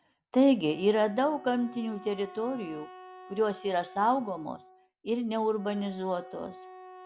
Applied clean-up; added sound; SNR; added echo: none; Wind instrument, woodwind instrument; 19 dB; none.